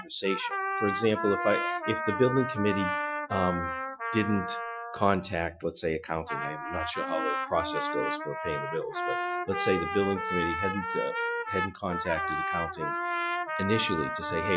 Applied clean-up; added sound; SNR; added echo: classical method Wiener filter.